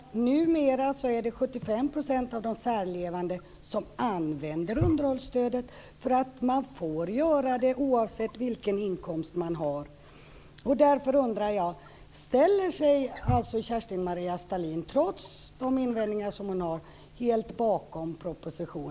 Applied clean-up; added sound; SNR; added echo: none; Wild animals; 16 dB; none.